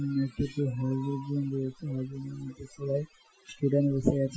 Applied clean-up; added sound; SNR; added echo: classical method Wiener filter.